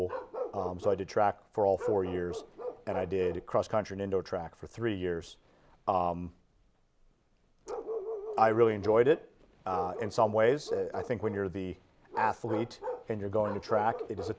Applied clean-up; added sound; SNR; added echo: none; Bark; 10 dB; none.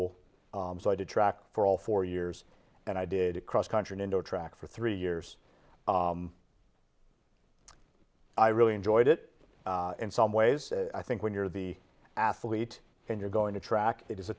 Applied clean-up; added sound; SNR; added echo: none; none; none; none.